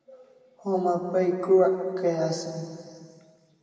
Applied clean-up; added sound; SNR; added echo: none; none; none; reverberation time 2.3 s.